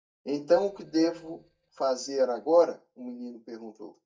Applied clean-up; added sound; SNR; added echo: neural mask model DeepFilterNet 3.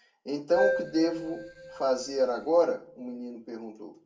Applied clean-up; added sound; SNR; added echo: none; Keyboard (musical); 4 dB; reverberation time 0.2 s.